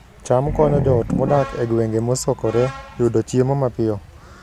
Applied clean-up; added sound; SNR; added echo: none; Growling; 7 dB; none.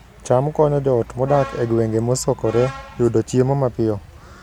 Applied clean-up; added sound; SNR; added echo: none; none; none; none.